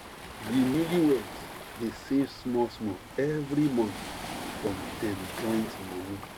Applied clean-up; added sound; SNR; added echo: none; Waves, surf; 9 dB; none.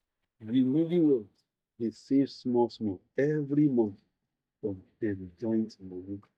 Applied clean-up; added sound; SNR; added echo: neural mask model DeepFilterNet 3.